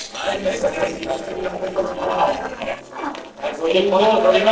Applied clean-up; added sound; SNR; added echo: neural separator model SepFormer DNS4.